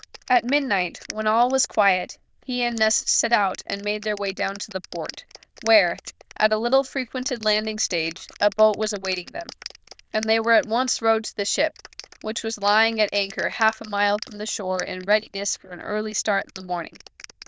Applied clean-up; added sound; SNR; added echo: neural diffusion model UNIVERSE++.